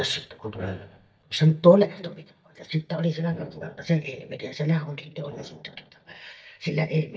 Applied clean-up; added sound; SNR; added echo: neural mask model DeepFilterNet 3.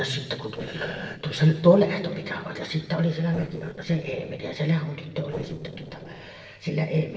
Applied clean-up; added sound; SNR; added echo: neural separator model SepFormer DNS4.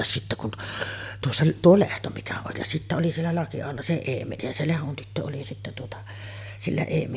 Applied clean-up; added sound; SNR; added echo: none; none; none; none.